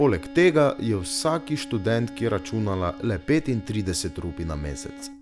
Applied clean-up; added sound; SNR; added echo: none; Bowed string instrument; 16 dB; none.